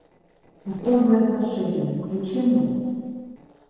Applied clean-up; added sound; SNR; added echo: neural separator model SepFormer DNS4.